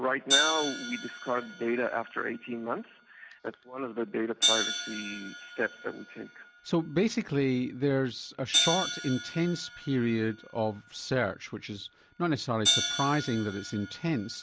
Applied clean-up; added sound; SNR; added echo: none; Hi-hat; 4 dB; none.